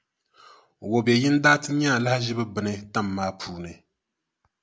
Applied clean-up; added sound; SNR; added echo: none; none; none; none.